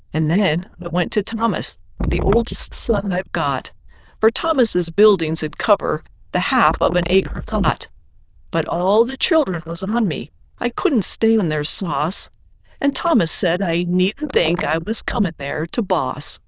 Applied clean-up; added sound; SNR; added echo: neural diffusion model UNIVERSE++.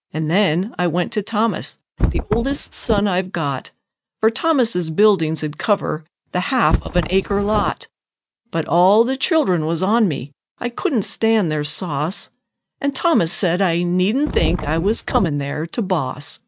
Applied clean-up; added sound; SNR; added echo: neural mask model RNNoise.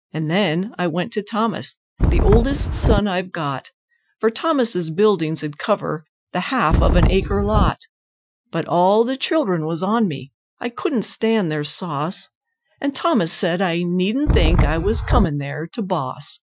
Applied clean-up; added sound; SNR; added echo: classical method Wiener filter.